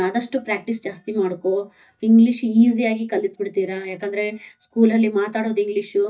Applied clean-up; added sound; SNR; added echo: neural mask model DeepFilterNet 3.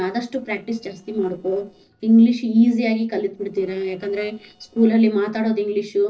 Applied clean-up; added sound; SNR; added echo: neural separator model SepFormer DNS4.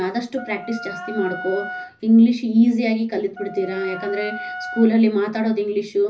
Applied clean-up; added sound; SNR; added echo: none; Wind instrument, woodwind instrument; 13 dB; reverberation time 0.4 s.